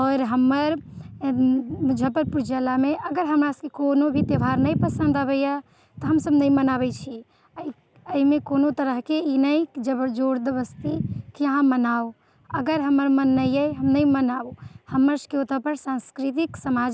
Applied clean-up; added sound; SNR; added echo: none; none; none; none.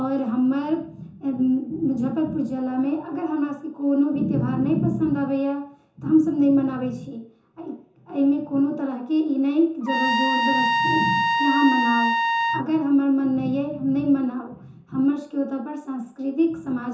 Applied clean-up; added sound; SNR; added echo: none; Trumpet; -1 dB; reverberation time 0.6 s.